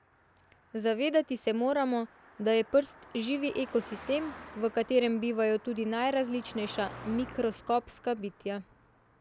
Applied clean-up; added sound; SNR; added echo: none; Car passing by; 19 dB; none.